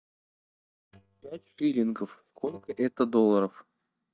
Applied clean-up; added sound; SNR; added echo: neural mask model DeepFilterNet 3.